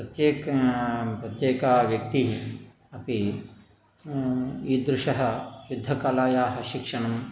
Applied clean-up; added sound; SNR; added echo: none; none; none; none.